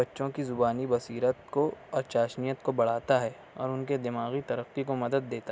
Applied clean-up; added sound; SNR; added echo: none; none; none; none.